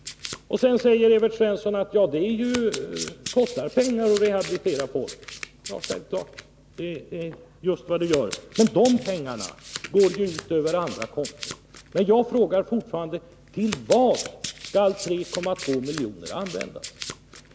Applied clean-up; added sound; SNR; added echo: none; Domestic sounds, home sounds; 15 dB; none.